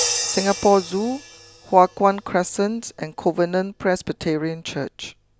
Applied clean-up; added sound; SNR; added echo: none; Crash cymbal; 11 dB; none.